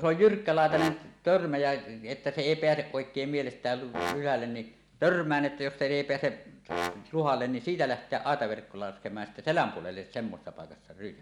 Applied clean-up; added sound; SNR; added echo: none; Brass instrument; 10 dB; none.